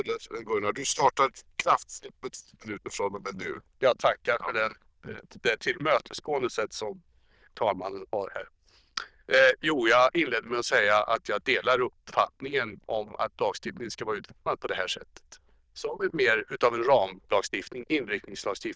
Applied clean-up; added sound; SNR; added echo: neural diffusion model UNIVERSE++.